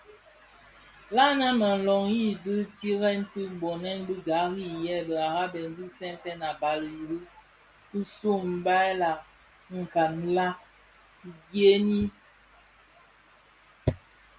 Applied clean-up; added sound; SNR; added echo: none; none; none; none.